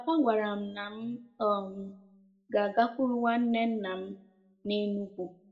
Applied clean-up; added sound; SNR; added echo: none; none; none; reverberation time 0.3 s.